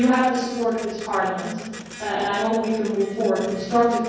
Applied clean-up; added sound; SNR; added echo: none; Printer; 18 dB; reverberation time 1.3 s.